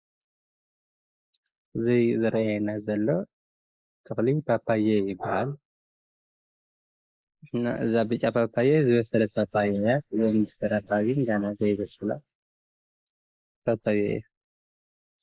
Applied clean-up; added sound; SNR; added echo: neural mask model Resemble Enhance denoiser.